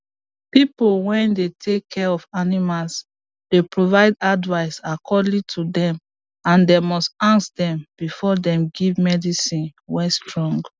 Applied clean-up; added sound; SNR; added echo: none; none; none; none.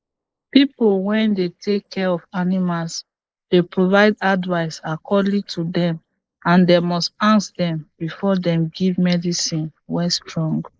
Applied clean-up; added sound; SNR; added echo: neural mask model Resemble Enhance denoiser.